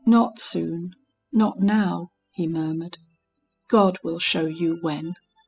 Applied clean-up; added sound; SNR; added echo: classical method spectral subtraction.